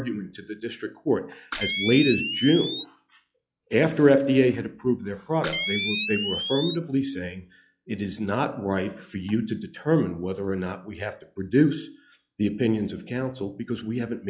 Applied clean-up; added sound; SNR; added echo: classical method log-MMSE.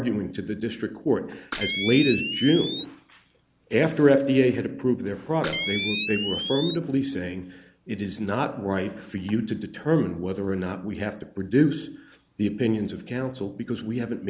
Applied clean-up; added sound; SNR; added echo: none; Camera; 8 dB; none.